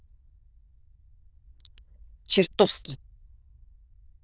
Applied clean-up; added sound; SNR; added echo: neural diffusion model UNIVERSE++.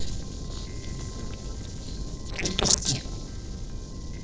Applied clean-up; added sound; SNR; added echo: neural separator model SepFormer DNS4.